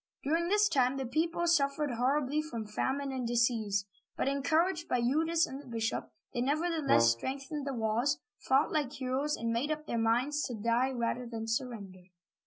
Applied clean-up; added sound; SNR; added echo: none; Brass instrument; 4 dB; none.